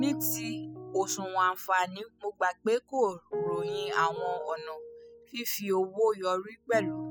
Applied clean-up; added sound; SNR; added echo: classical method spectral subtraction.